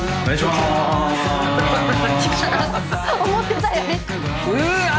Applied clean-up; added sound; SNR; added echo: none; none; none; none.